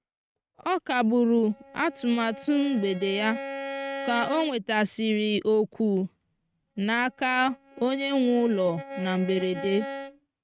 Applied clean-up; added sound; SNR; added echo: neural mask model RNNoise.